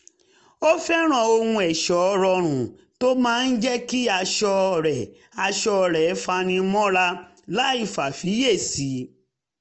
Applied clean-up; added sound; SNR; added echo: none; none; none; none.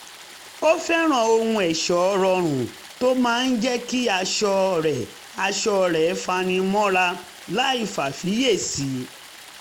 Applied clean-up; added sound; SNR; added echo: none; Stream; 20 dB; none.